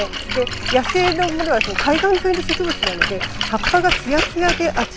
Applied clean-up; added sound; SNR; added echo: none; Splash, splatter; 3 dB; none.